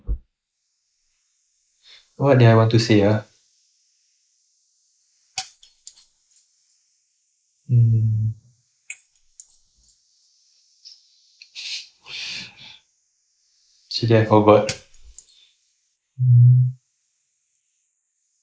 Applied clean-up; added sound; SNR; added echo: neural mask model Resemble Enhance denoiser.